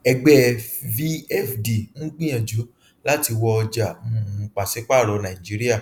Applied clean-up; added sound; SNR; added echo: none; none; none; none.